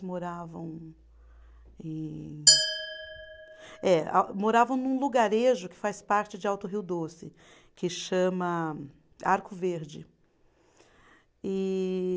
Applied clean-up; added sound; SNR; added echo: none; Glass; -1 dB; none.